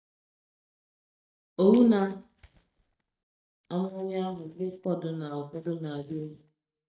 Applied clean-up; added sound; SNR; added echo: neural mask model DeepFilterNet 3.